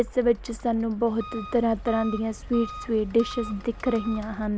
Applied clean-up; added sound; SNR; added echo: none; Engine + Computer keyboard; 14 dB; none.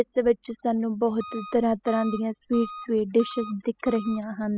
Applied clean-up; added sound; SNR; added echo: classical method spectral subtraction.